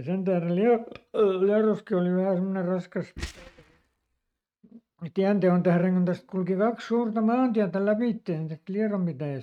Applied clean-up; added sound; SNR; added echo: neural mask model RNNoise.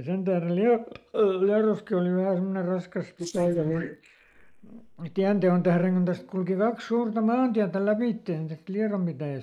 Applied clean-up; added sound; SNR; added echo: neural mask model Resemble Enhance denoiser.